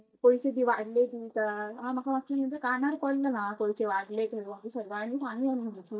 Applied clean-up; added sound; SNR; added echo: neural mask model DeepFilterNet 3.